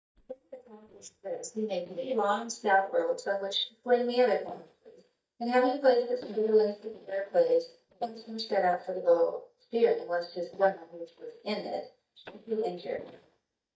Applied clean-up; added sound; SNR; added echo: neural mask model DeepFilterNet 3.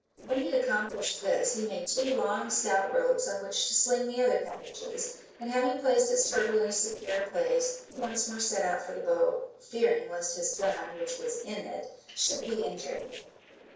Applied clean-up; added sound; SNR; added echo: neural separator model SepFormer DNS4.